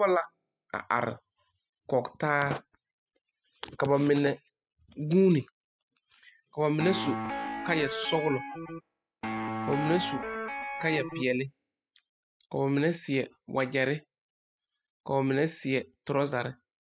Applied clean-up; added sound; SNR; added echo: classical method spectral subtraction.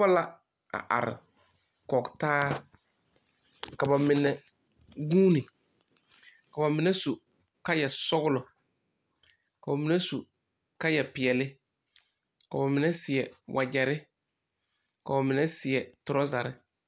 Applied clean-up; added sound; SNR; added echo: none; none; none; none.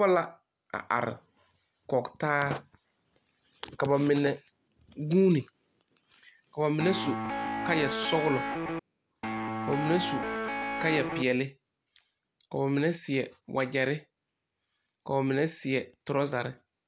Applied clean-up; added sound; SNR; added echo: none; Guitar; 2 dB; none.